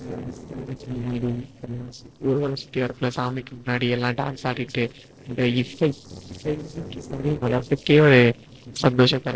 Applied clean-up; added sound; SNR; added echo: neural separator model SepFormer DNS4.